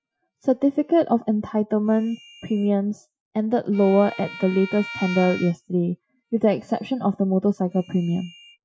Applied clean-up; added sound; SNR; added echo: classical method Wiener filter.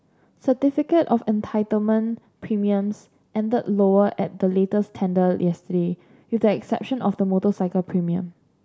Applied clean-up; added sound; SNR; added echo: none; none; none; none.